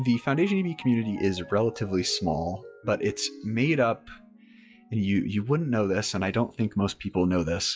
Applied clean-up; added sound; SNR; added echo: classical method WPE with log-MMSE.